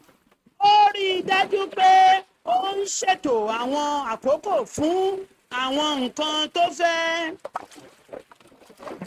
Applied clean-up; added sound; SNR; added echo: neural mask model RNNoise.